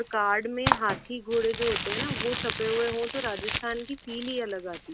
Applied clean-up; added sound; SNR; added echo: none; Crumpling, crinkling; 2 dB; none.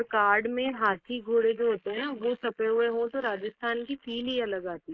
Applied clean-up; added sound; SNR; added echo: neural mask model Resemble Enhance denoiser.